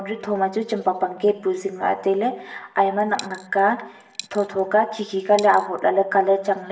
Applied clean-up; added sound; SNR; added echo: none; Coin (dropping); 19 dB; reverberation time 0.7 s.